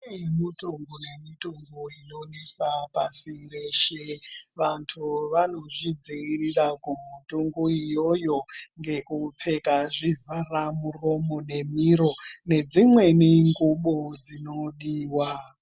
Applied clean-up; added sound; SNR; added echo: none; none; none; none.